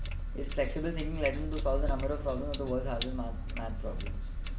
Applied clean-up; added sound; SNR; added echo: none; Sink (filling or washing); -2 dB; none.